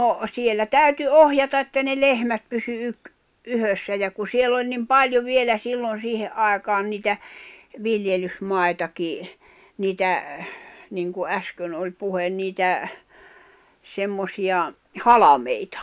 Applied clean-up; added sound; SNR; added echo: none; none; none; none.